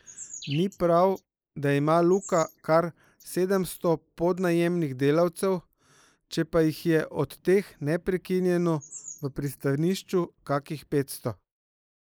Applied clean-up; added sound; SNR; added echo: neural mask model Resemble Enhance denoiser.